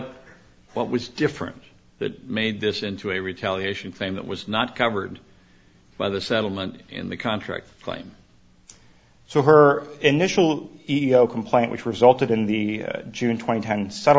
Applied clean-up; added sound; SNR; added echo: none; none; none; none.